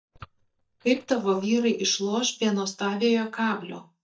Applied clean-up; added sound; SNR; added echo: neural mask model DeepFilterNet 3.